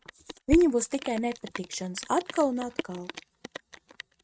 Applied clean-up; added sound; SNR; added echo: neural mask model RNNoise.